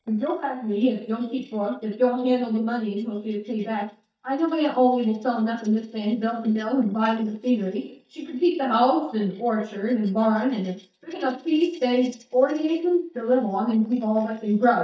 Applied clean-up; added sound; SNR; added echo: neural mask model DeepFilterNet 3.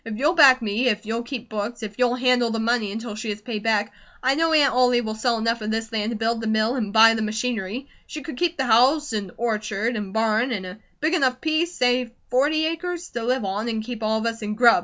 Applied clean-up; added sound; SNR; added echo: none; none; none; none.